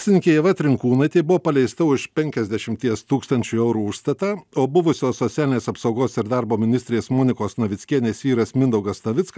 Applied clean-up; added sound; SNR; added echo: none; none; none; none.